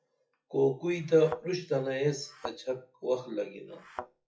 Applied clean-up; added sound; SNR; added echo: classical method WPE with log-MMSE.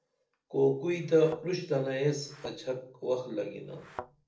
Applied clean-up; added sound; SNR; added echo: neural separator model SepFormer DNS4.